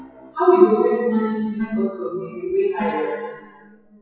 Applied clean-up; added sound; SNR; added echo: classical method WPE with log-MMSE.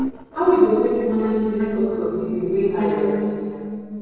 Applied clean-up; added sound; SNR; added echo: neural separator model SepFormer DNS4.